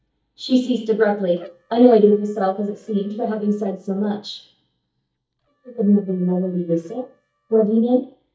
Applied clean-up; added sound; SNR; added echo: neural mask model DeepFilterNet 3.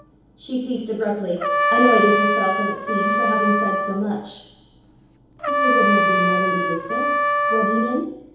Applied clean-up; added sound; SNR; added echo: none; Trumpet; -3 dB; reverberation time 2.2 s.